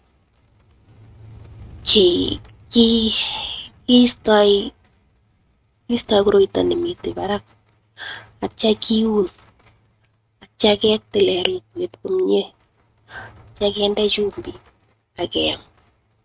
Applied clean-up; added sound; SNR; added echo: neural mask model RNNoise.